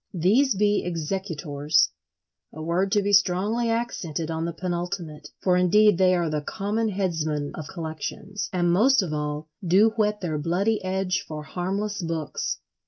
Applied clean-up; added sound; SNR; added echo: none; none; none; none.